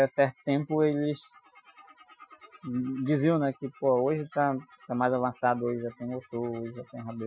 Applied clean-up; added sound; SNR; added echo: classical method Wiener filter.